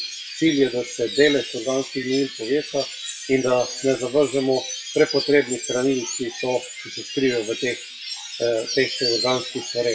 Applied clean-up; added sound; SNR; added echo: classical method WPE with log-MMSE.